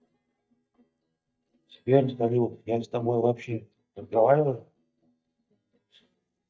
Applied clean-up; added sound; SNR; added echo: neural mask model DeepFilterNet 3.